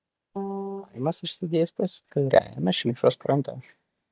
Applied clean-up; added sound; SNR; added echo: neural mask model DeepFilterNet 3.